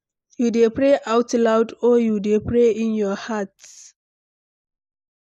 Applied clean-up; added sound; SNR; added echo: neural mask model Resemble Enhance denoiser.